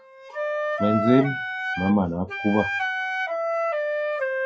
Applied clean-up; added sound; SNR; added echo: classical method WPE with log-MMSE.